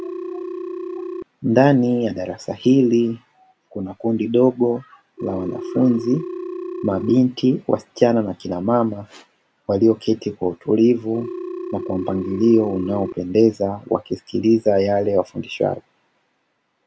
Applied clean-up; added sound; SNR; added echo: none; Telephone; 14 dB; none.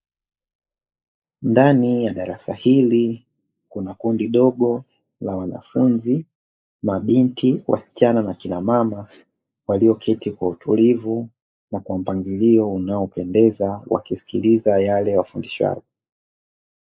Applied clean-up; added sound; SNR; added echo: neural mask model Resemble Enhance denoiser.